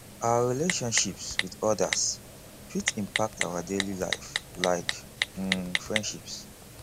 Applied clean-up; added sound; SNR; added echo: none; Typing; 4 dB; none.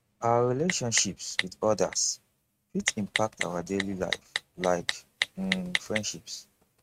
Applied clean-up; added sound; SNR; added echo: neural mask model RNNoise.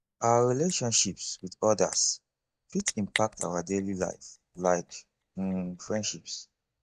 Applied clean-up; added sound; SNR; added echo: neural mask model DeepFilterNet 3.